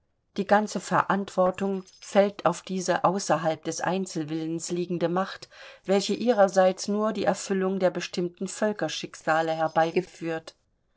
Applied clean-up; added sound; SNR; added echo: neural separator model SepFormer DNS4.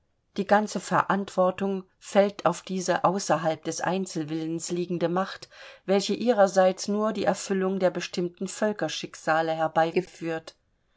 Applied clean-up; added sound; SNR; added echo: none; none; none; none.